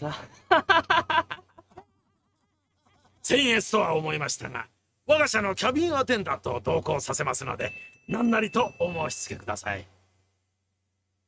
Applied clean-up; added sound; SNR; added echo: neural mask model RNNoise.